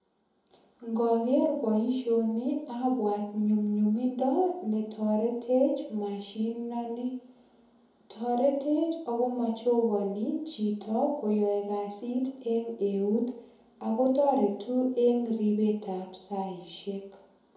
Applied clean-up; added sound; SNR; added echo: none; none; none; reverberation time 2.6 s.